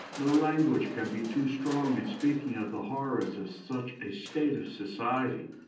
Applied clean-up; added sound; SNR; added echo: none; Crushing; 16 dB; reverberation time 0.6 s.